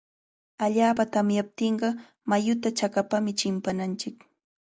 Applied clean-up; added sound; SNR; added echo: none; none; none; none.